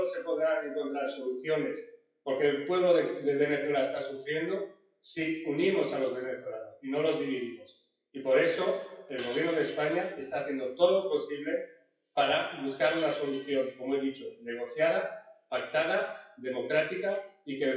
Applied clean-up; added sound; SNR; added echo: classical method WPE with log-MMSE.